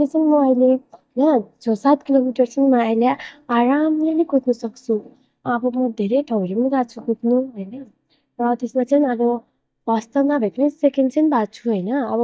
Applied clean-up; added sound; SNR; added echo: neural mask model DeepFilterNet 3.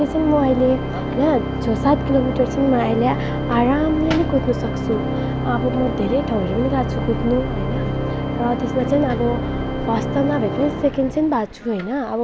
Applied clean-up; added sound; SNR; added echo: none; Organ; 3 dB; none.